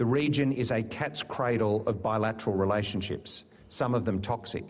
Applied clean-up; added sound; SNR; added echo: none; none; none; none.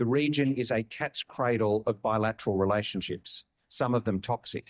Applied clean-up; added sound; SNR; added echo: neural mask model DeepFilterNet 3.